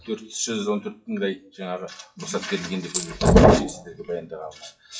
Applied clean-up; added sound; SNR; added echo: classical method WPE with log-MMSE.